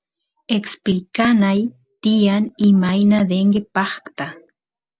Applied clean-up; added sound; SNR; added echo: none; none; none; none.